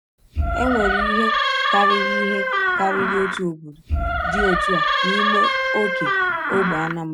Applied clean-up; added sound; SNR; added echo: none; Door; -4 dB; none.